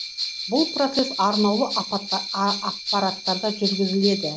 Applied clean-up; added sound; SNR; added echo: none; Bell; 5 dB; none.